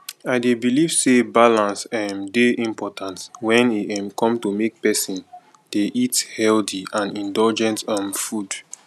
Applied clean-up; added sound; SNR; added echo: none; none; none; none.